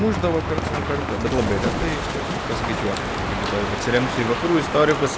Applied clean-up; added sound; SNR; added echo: none; Crow; 1 dB; none.